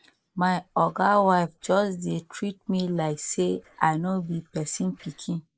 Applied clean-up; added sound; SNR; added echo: neural mask model Resemble Enhance denoiser.